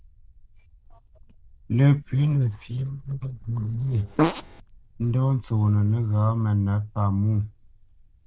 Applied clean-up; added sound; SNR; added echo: neural diffusion model UNIVERSE++.